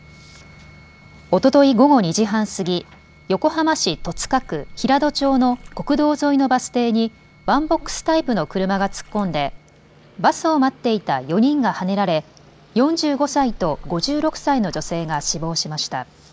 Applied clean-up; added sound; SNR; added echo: none; Splash, splatter; 15 dB; none.